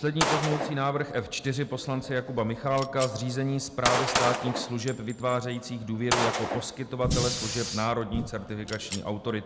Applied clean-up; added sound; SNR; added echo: none; Fire + Gunshot, gunfire; 3 dB; none.